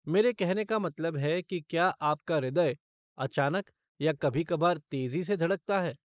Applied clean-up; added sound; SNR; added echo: neural mask model Resemble Enhance denoiser.